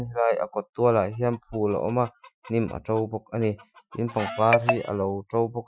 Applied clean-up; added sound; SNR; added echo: classical method Wiener filter.